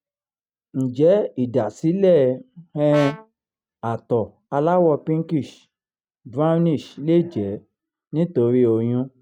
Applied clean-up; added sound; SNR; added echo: neural mask model RNNoise.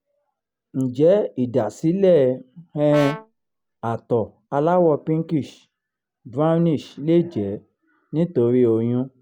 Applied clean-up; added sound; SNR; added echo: none; Brass instrument; 13 dB; none.